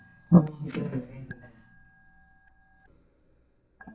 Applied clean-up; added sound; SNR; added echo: neural mask model DeepFilterNet 3.